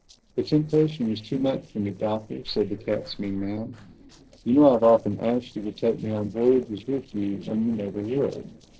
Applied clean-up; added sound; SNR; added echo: neural separator model SepFormer DNS4.